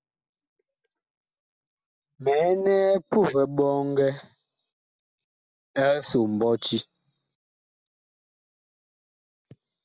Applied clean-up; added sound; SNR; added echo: none; none; none; none.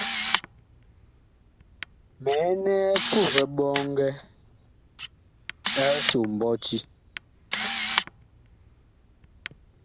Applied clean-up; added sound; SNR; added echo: none; Camera; 1 dB; none.